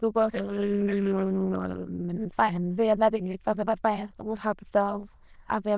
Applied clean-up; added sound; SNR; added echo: neural diffusion model UNIVERSE++.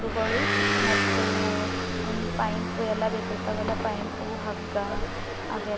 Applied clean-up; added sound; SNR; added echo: none; Motor vehicle (road) / Engine; -4 dB; none.